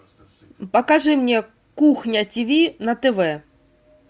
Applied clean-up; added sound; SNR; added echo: none; none; none; none.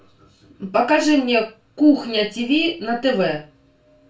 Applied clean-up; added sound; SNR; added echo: none; none; none; reverberation time 0.3 s.